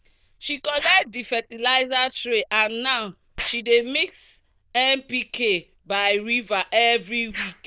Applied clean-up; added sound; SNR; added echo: neural diffusion model UNIVERSE++.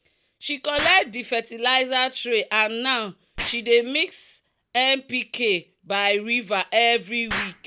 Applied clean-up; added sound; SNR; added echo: none; Explosion; 15 dB; none.